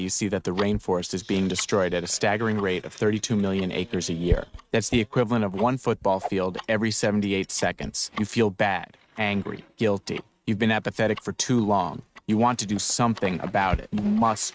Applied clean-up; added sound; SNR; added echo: neural mask model RNNoise.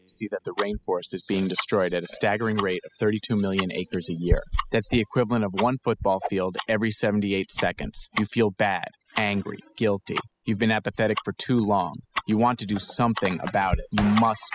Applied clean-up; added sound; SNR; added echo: classical method spectral subtraction.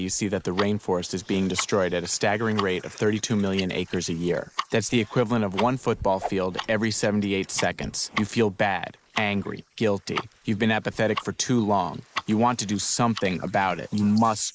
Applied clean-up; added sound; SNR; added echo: neural mask model Resemble Enhance denoiser.